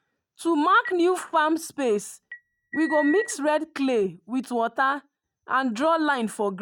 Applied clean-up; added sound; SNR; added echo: neural mask model RNNoise.